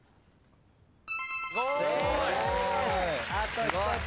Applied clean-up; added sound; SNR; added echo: none; none; none; none.